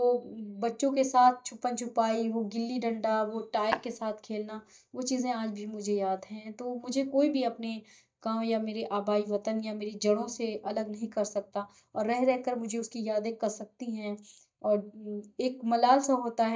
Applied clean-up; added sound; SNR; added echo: neural mask model DeepFilterNet 3.